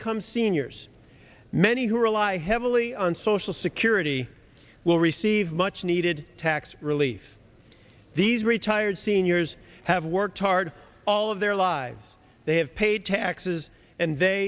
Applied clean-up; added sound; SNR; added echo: none; none; none; none.